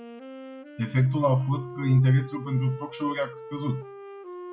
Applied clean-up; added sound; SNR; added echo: none; Wind instrument, woodwind instrument; 15 dB; none.